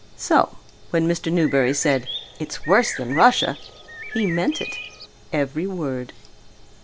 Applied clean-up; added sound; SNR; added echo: none; Bird; 10 dB; none.